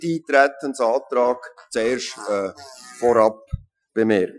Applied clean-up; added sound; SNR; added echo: classical method Wiener filter.